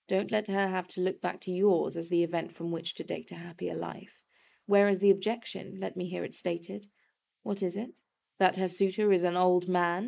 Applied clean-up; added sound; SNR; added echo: neural mask model Resemble Enhance denoiser.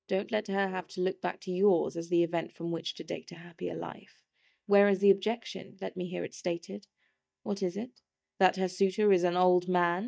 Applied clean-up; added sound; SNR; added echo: neural mask model DeepFilterNet 3.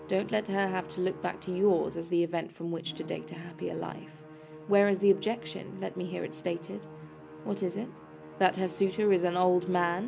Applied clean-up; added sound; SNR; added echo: none; Musical instrument; 15 dB; none.